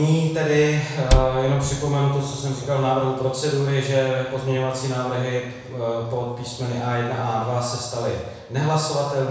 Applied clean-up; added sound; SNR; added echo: none; Cupboard open or close; -1 dB; reverberation time 1.0 s.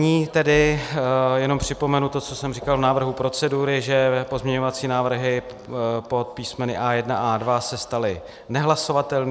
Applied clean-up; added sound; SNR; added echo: none; none; none; none.